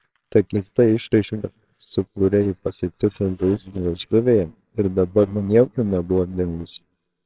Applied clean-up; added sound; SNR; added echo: neural separator model SepFormer WHAMR!.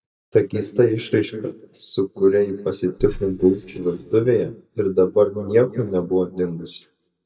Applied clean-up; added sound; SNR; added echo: neural mask model DeepFilterNet 3.